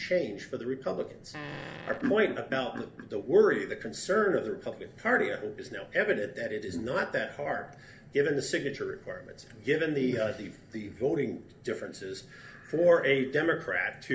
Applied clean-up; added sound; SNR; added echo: none; Fart; 14 dB; reverberation time 0.3 s.